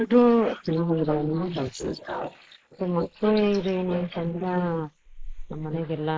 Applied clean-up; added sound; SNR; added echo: neural mask model Resemble Enhance denoiser.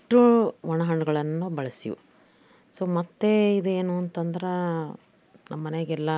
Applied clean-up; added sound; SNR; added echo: none; none; none; none.